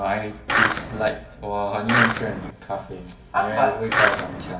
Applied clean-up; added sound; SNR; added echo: none; Skateboard; -4 dB; reverberation time 2.0 s.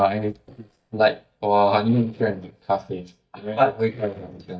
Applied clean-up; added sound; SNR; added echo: neural mask model DeepFilterNet 3.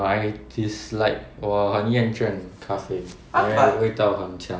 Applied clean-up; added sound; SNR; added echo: none; none; none; none.